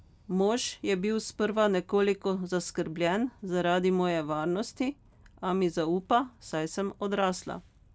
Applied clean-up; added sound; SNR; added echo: none; none; none; none.